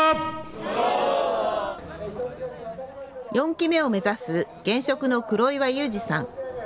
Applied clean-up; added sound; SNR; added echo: none; none; none; none.